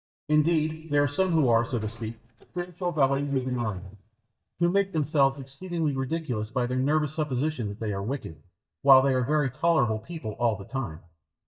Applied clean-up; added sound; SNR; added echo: neural mask model DeepFilterNet 3.